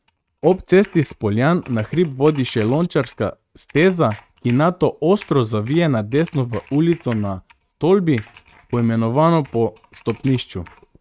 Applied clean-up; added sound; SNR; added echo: neural mask model RNNoise.